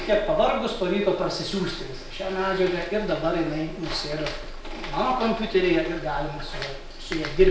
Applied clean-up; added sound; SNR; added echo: none; none; none; none.